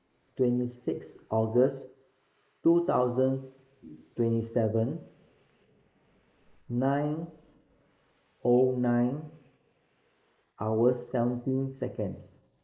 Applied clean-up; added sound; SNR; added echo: neural mask model Resemble Enhance denoiser.